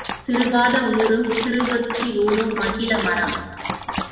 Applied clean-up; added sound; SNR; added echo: none; Dog; 7 dB; reverberation time 1.1 s.